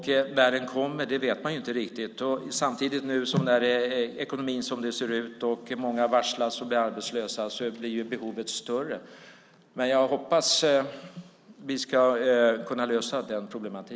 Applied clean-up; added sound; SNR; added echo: none; none; none; none.